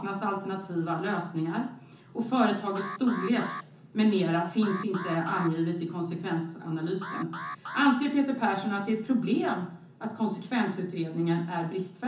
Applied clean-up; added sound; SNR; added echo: none; Alarm; 12 dB; reverberation time 0.6 s.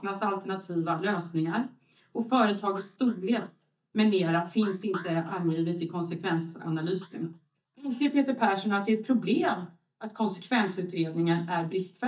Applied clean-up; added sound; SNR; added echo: neural mask model DeepFilterNet 3.